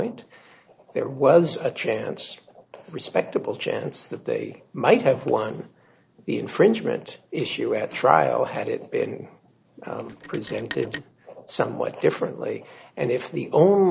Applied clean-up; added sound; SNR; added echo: neural separator model SepFormer DNS4.